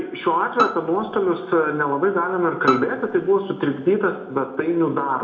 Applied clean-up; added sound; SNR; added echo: none; Bowed string instrument; 7 dB; reverberation time 0.6 s.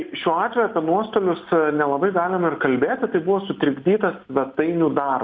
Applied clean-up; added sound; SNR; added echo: none; none; none; none.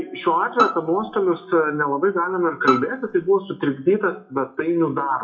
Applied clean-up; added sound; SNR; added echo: classical method WPE with log-MMSE.